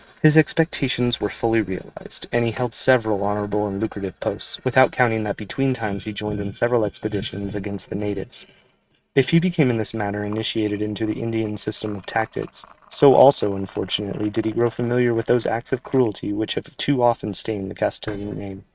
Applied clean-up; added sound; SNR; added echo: neural mask model RNNoise.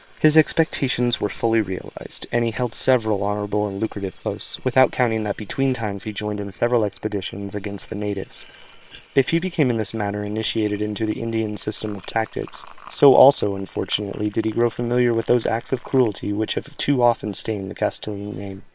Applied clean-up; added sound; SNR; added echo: neural separator model SepFormer WHAM!.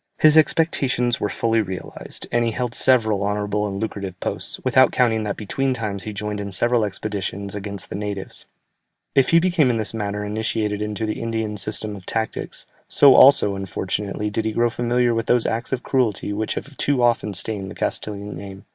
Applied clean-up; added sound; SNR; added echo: none; none; none; none.